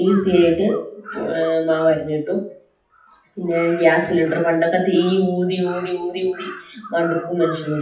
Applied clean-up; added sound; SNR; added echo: classical method WPE with log-MMSE.